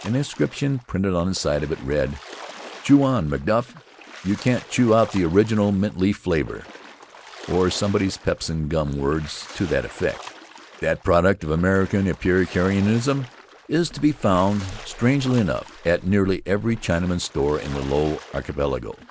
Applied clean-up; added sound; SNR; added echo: none; Hammer + Splash, splatter; 19 dB; none.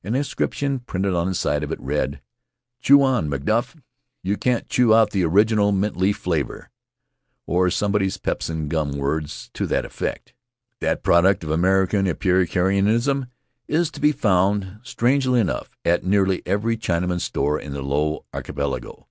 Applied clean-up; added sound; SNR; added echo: none; none; none; none.